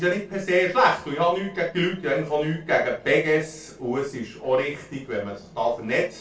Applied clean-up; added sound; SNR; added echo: none; none; none; reverberation time 0.2 s.